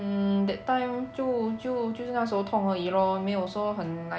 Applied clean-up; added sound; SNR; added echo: none; Wind instrument, woodwind instrument; 20 dB; none.